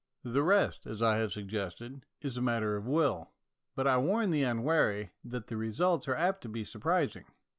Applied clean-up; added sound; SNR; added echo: none; none; none; none.